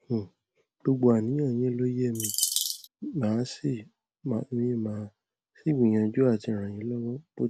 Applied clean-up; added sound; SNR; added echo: none; Bird vocalization, bird call, bird song; 1 dB; none.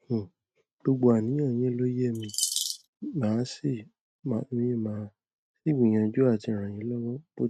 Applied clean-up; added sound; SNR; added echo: neural mask model RNNoise.